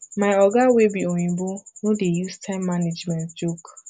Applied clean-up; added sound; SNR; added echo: none; none; none; none.